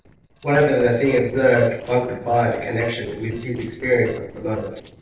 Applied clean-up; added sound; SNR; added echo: neural separator model SepFormer DNS4.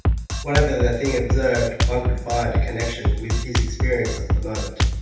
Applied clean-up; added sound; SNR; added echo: none; Drum kit; -3 dB; reverberation time 0.8 s.